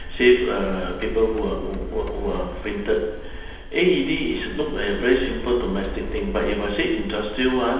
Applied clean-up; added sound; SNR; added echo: none; Printer; 9 dB; reverberation time 0.9 s.